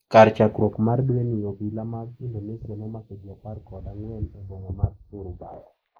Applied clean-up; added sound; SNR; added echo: neural mask model Resemble Enhance denoiser.